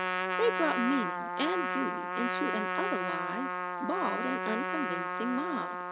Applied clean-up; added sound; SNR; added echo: none; Trumpet; -1 dB; none.